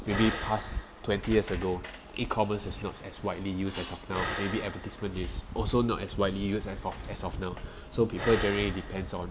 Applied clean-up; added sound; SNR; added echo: none; Breathing; 11 dB; none.